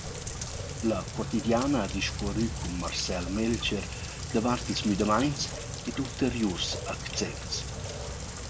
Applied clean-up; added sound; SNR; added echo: none; Rain; 5 dB; none.